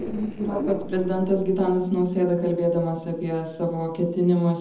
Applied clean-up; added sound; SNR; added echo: neural separator model SepFormer DNS4.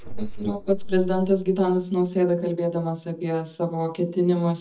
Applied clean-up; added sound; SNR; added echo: neural mask model DeepFilterNet 3.